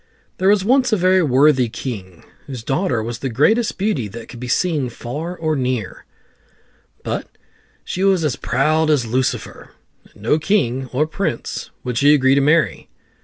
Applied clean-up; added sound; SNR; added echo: none; none; none; none.